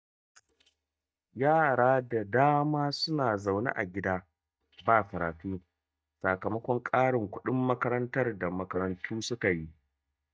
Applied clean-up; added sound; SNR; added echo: neural mask model DeepFilterNet 3.